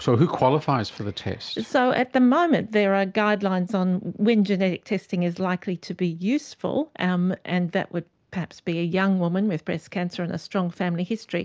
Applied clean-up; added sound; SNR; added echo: none; none; none; none.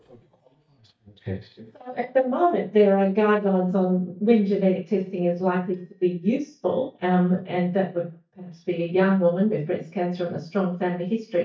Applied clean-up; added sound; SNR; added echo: neural mask model DeepFilterNet 3.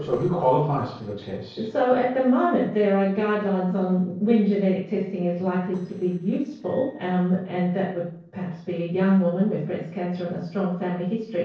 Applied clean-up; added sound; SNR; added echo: neural separator model SepFormer DNS4.